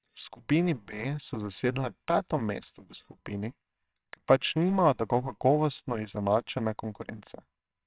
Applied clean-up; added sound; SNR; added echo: neural separator model SepFormer WHAMR!.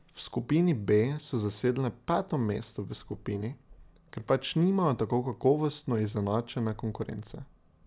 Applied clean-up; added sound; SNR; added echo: none; none; none; none.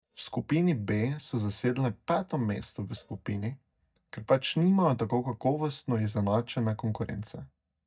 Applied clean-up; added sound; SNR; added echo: neural mask model DeepFilterNet 3.